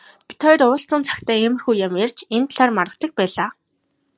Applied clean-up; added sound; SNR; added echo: none; none; none; none.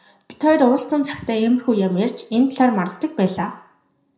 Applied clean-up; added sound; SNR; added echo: none; none; none; reverberation time 0.5 s.